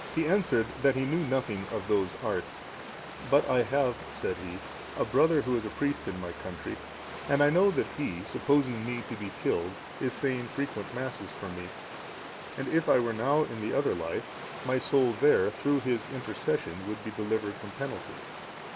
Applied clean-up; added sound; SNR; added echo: none; Water; 12 dB; none.